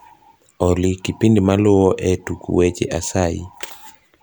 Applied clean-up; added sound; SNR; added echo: none; none; none; none.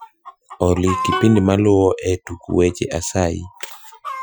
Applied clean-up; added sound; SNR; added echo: classical method Wiener filter.